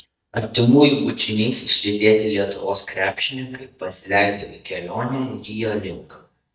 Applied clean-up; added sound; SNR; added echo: neural mask model DeepFilterNet 3.